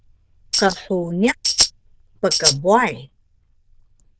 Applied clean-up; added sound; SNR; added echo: neural diffusion model UNIVERSE++.